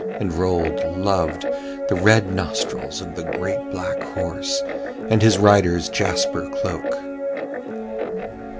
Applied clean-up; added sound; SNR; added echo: none; Guitar; 4 dB; none.